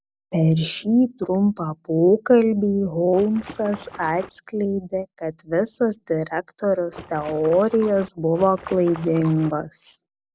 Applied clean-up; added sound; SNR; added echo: none; Water / Splash, splatter; 17 dB; none.